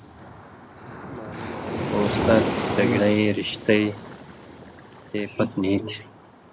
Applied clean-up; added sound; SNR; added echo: none; Waves, surf; 5 dB; none.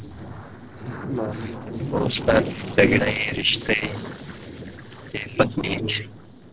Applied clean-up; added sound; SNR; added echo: neural separator model SepFormer DNS4.